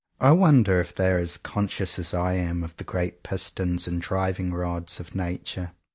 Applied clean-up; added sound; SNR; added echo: none; none; none; none.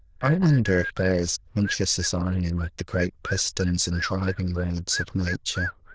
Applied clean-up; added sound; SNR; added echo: neural diffusion model UNIVERSE++.